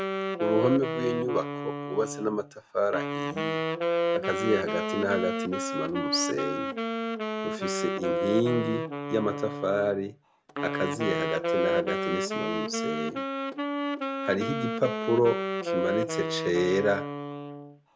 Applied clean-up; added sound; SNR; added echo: none; Wind instrument, woodwind instrument; 1 dB; none.